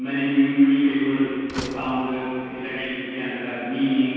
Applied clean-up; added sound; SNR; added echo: none; Slam; 18 dB; reverberation time 2.1 s.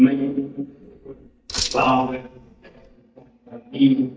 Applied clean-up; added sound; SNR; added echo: neural mask model DeepFilterNet 3.